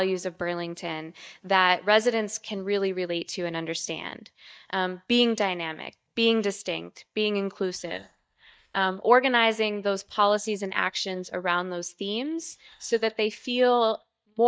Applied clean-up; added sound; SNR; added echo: neural mask model DeepFilterNet 3.